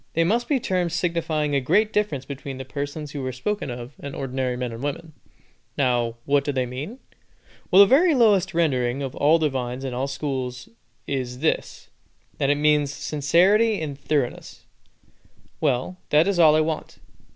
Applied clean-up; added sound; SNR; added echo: none; none; none; none.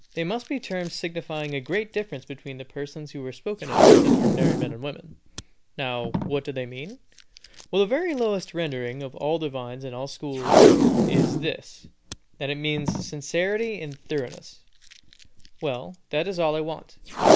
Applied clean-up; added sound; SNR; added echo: none; Packing tape, duct tape; -5 dB; none.